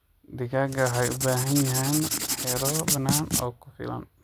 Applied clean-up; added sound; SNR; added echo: none; Writing; 1 dB; none.